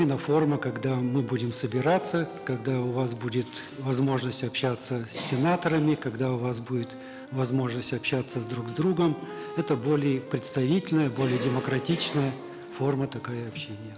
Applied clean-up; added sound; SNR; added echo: none; Wind instrument, woodwind instrument; 16 dB; none.